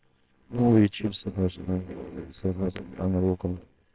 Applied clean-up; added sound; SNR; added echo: neural separator model SepFormer WHAMR!.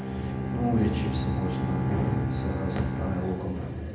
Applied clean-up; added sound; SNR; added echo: none; Bowed string instrument; 2 dB; reverberation time 0.8 s.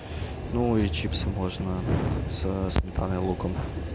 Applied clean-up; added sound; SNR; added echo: none; none; none; none.